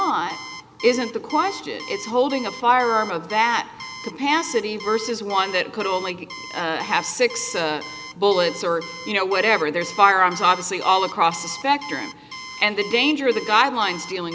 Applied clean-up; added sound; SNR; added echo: none; Alarm; 15 dB; none.